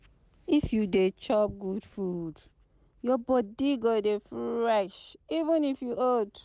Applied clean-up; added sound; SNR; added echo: none; none; none; none.